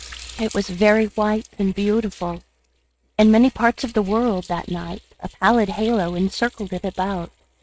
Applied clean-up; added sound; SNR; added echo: neural mask model RNNoise.